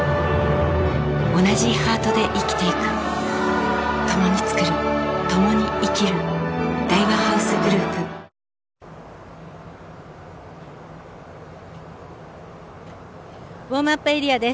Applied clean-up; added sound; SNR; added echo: none; none; none; none.